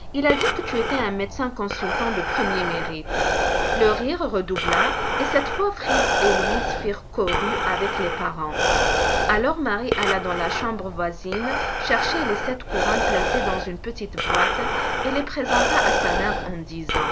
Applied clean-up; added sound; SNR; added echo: none; Breathing; -2 dB; none.